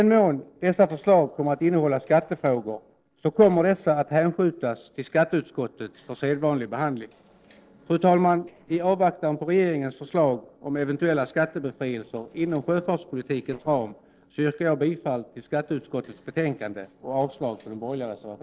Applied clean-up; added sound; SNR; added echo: neural separator model SepFormer DNS4.